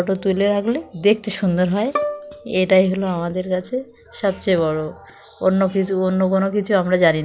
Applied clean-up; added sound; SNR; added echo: none; Bowed string instrument; 12 dB; none.